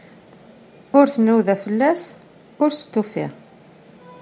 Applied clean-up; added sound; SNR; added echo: none; none; none; none.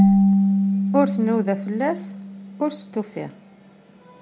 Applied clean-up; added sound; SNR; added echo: none; Marimba, xylophone / Wood; -4 dB; none.